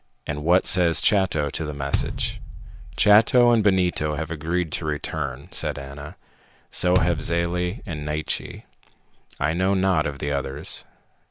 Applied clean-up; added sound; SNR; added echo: none; Bass drum; 6 dB; none.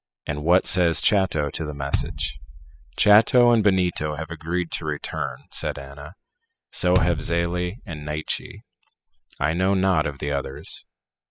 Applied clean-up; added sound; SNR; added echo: classical method spectral subtraction.